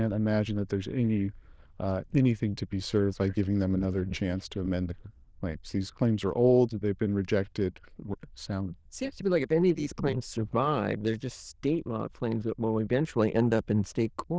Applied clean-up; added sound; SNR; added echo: neural diffusion model UNIVERSE++.